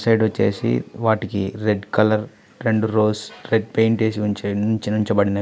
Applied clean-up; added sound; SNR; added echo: none; none; none; none.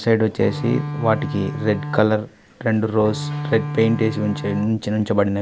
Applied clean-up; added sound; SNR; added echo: none; Bowed string instrument; 8 dB; none.